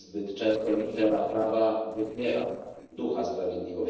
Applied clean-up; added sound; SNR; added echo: neural separator model SepFormer DNS4.